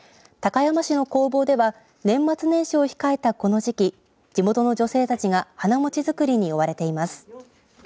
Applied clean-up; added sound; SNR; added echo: none; none; none; none.